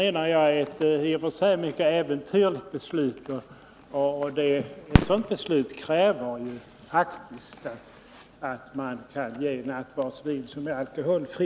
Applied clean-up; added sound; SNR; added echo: none; Fireworks; 2 dB; none.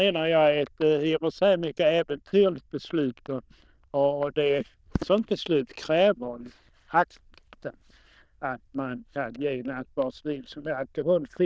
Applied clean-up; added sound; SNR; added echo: neural diffusion model UNIVERSE++.